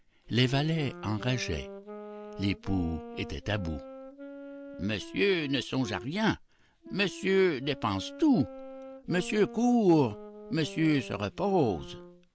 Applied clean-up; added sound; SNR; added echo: none; Wind instrument, woodwind instrument; 15 dB; none.